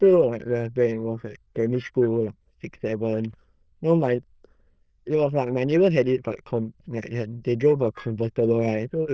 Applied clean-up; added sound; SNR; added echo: neural diffusion model UNIVERSE++.